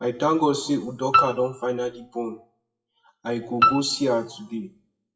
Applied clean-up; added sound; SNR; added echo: classical method WPE with log-MMSE.